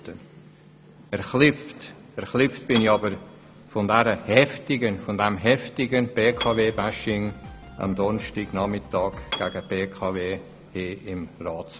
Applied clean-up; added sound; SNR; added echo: none; Drum kit + Piano; 15 dB; none.